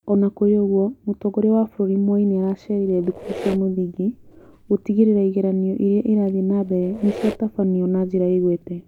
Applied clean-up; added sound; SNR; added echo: none; Squeak; 17 dB; none.